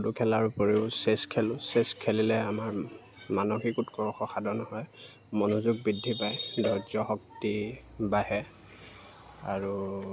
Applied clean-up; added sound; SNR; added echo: none; Cowbell; 12 dB; none.